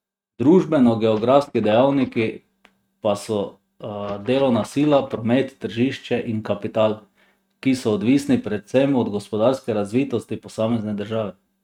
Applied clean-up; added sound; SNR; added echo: neural mask model RNNoise.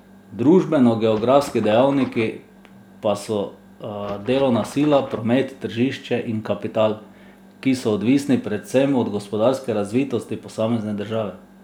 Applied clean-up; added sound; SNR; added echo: none; Water / Splash, splatter; 16 dB; none.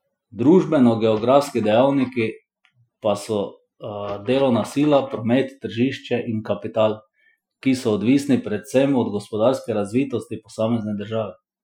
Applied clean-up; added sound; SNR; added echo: classical method Wiener filter.